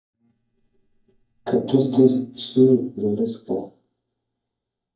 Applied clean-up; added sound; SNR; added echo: neural mask model DeepFilterNet 3.